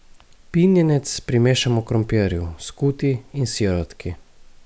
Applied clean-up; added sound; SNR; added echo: none; none; none; none.